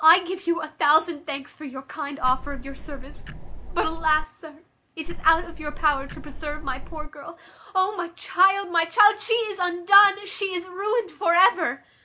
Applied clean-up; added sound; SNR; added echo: none; Tick-tock; 6 dB; none.